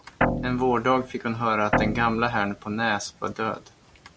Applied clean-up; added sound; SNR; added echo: none; Guitar; 2 dB; none.